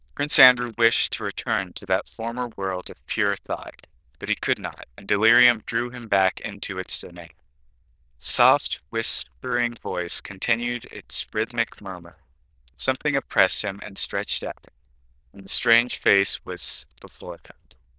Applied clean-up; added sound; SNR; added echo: neural diffusion model UNIVERSE++.